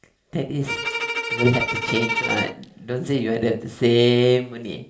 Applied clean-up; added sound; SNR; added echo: none; Bowed string instrument; 5 dB; reverberation time 0.8 s.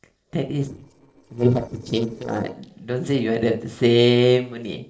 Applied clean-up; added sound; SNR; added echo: neural separator model SepFormer DNS4.